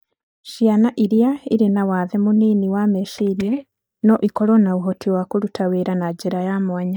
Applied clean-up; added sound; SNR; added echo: neural mask model DeepFilterNet 3.